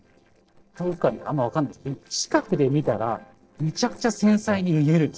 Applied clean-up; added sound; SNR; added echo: neural separator model SepFormer DNS4.